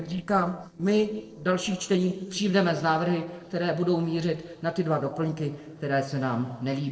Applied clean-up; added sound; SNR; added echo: neural separator model SepFormer DNS4.